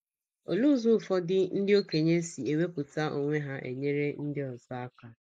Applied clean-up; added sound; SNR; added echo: neural mask model Resemble Enhance denoiser.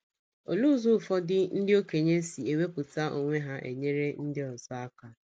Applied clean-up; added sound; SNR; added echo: none; none; none; none.